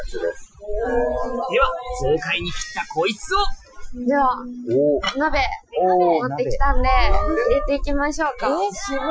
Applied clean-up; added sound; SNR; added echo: classical method Wiener filter.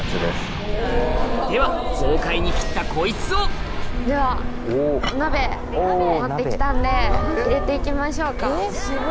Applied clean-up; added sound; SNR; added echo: none; Fixed-wing aircraft, airplane; 0 dB; none.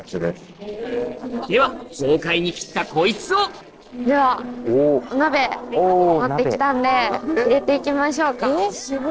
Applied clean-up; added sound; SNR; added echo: neural separator model SepFormer DNS4.